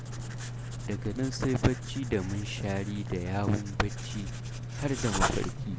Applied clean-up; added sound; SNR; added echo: none; Writing; 3 dB; none.